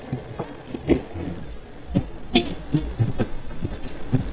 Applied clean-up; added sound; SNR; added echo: neural mask model DeepFilterNet 3.